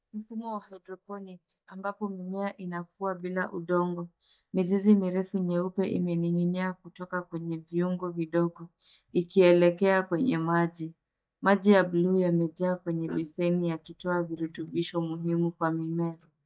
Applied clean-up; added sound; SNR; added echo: neural mask model DeepFilterNet 3.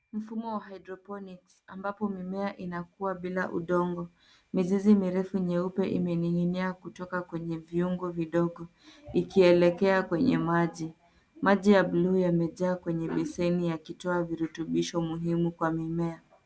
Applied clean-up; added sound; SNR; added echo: none; none; none; none.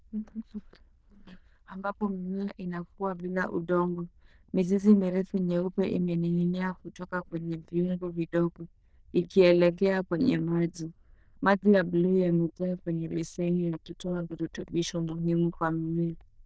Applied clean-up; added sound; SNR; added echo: neural diffusion model UNIVERSE++.